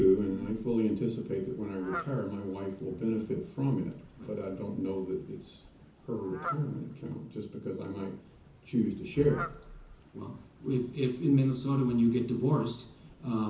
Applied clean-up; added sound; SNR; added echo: none; Fowl; 17 dB; reverberation time 0.6 s.